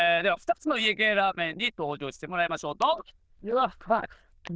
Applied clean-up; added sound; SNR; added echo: neural diffusion model UNIVERSE++.